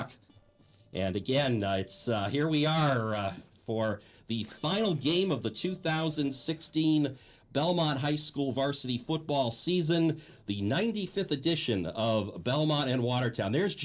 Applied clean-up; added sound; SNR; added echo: neural separator model SepFormer DNS4.